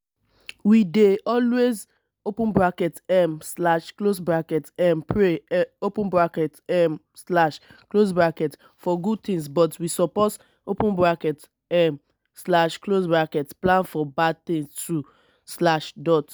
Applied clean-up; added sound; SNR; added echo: none; none; none; none.